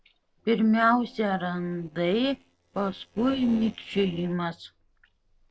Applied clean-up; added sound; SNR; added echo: neural separator model SepFormer DNS4.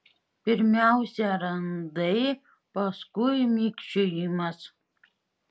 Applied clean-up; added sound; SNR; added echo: none; none; none; none.